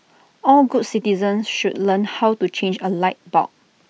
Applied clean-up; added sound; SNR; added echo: none; none; none; none.